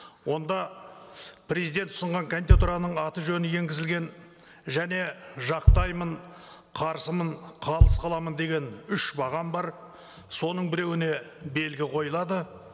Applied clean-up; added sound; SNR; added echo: none; Bass drum; -4 dB; none.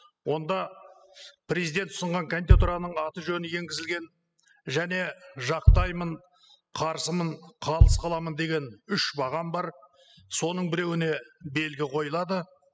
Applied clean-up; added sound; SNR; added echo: classical method spectral subtraction.